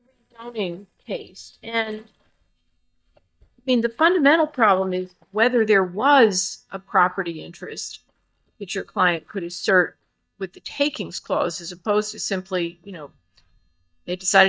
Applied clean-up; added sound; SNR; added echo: neural mask model DeepFilterNet 3.